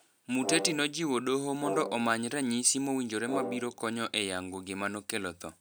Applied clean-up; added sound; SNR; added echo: none; Brass instrument; 8 dB; none.